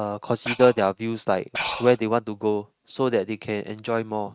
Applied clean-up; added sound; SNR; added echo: neural mask model RNNoise.